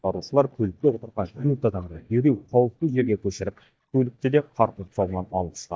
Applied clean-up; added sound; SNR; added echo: neural mask model DeepFilterNet 3.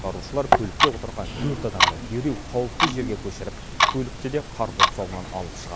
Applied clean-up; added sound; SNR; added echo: none; Clock; -4 dB; none.